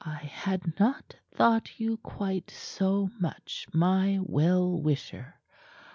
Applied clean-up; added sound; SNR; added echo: none; none; none; none.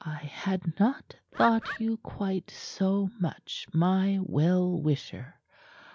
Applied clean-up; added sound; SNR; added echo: none; Bird; 10 dB; none.